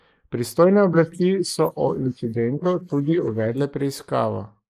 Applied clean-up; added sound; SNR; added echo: neural mask model Resemble Enhance denoiser.